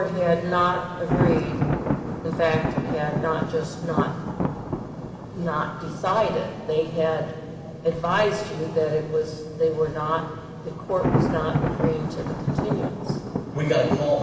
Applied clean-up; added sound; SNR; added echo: none; Thunder; 3 dB; reverberation time 2.4 s.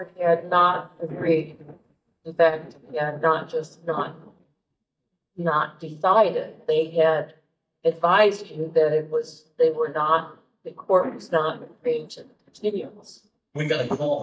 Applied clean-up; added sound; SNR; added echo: neural mask model DeepFilterNet 3.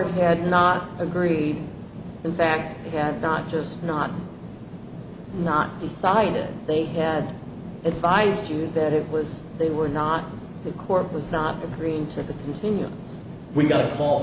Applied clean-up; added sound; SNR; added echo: none; none; none; none.